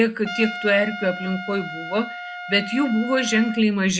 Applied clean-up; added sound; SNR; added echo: none; Trumpet; 11 dB; none.